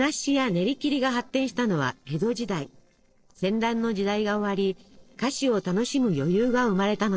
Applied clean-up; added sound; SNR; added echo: neural separator model SepFormer DNS4.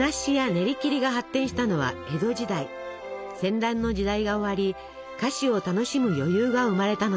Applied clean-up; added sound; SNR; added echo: none; none; none; none.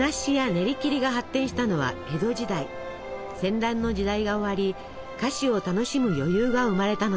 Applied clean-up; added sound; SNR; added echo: none; Mechanisms; 15 dB; none.